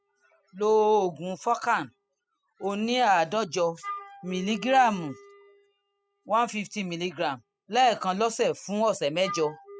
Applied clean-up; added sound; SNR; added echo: classical method spectral subtraction.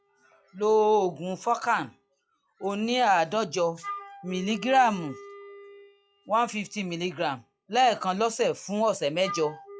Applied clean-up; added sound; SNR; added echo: classical method log-MMSE.